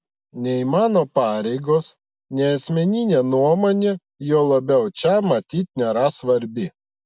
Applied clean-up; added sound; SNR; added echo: none; none; none; none.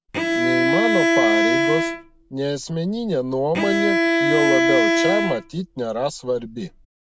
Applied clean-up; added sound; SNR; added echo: none; Bowed string instrument; -3 dB; none.